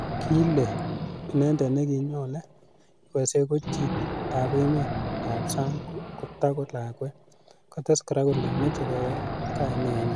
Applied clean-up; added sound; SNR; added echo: none; Wild animals; 5 dB; none.